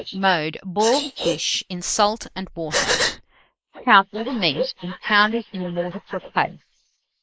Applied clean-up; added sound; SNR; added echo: neural mask model Resemble Enhance denoiser.